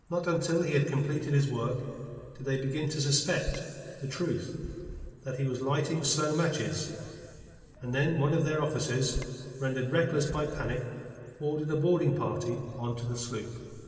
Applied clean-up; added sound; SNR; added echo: none; Bird vocalization, bird call, bird song; 16 dB; reverberation time 2.6 s.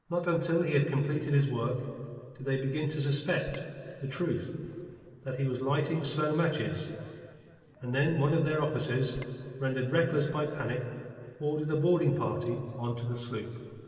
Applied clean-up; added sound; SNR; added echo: neural separator model SepFormer DNS4.